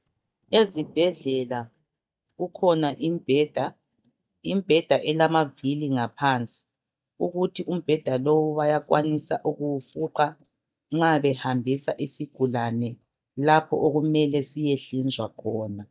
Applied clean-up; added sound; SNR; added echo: neural mask model DeepFilterNet 3.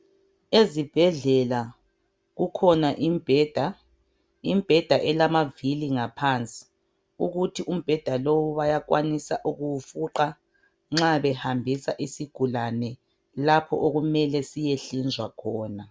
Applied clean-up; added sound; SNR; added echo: none; none; none; none.